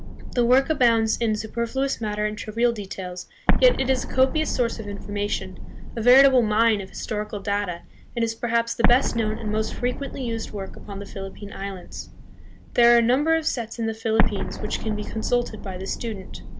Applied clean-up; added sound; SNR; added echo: none; Explosion; 3 dB; none.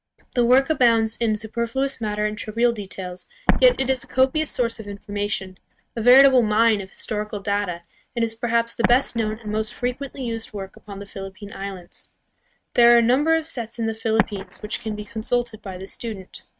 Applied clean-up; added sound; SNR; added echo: neural mask model RNNoise.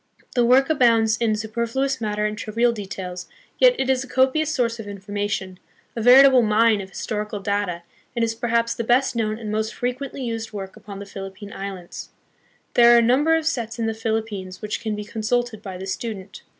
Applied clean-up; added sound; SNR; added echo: none; none; none; none.